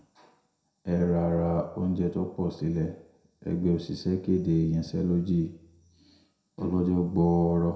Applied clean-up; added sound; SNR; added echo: none; none; none; reverberation time 0.5 s.